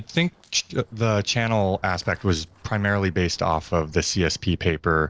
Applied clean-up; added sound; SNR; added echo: neural separator model SepFormer DNS4.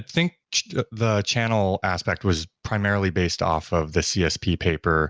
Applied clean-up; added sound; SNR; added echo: none; none; none; none.